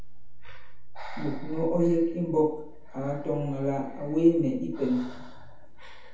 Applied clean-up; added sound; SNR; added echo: none; Breathing; 6 dB; reverberation time 0.7 s.